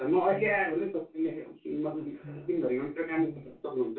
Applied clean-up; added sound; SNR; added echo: none; Brass instrument; 16 dB; reverberation time 0.2 s.